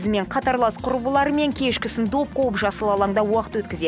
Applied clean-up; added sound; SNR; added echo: none; none; none; none.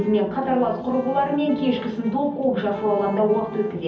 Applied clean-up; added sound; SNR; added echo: none; Wind instrument, woodwind instrument; 17 dB; reverberation time 0.5 s.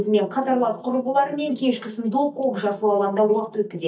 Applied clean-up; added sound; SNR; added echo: neural mask model DeepFilterNet 3.